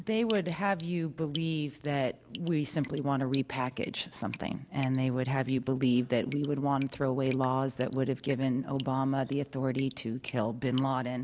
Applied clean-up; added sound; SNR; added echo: none; Drip; 19 dB; none.